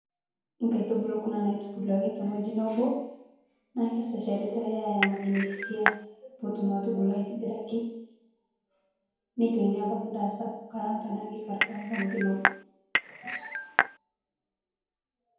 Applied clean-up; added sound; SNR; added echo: none; Cutlery, silverware / Dishes, pots, and pans / Chink, clink; -1 dB; reverberation time 0.9 s.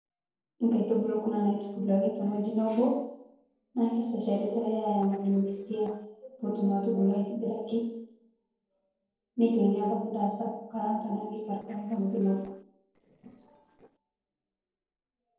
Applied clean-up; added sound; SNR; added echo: neural separator model SepFormer DNS4.